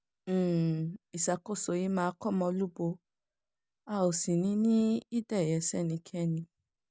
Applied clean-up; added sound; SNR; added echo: none; none; none; none.